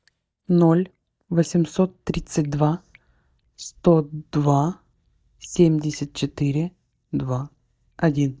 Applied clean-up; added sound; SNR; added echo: neural mask model DeepFilterNet 3.